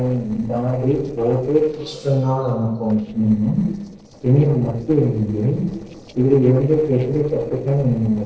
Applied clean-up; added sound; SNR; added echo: neural separator model SepFormer DNS4.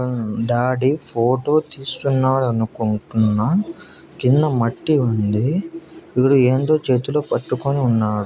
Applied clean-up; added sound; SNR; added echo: none; none; none; none.